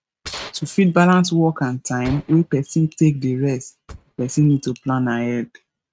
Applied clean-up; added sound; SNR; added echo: neural mask model RNNoise.